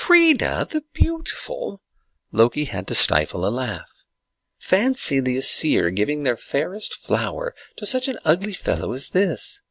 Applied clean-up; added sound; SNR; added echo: none; none; none; none.